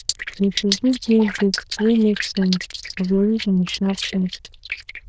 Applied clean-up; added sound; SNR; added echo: neural diffusion model UNIVERSE++.